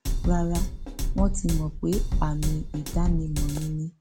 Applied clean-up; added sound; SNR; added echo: none; Drum kit; -3 dB; none.